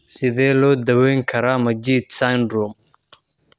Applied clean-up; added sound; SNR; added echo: none; none; none; none.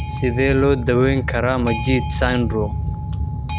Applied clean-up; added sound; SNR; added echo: none; Boat, Water vehicle; 3 dB; none.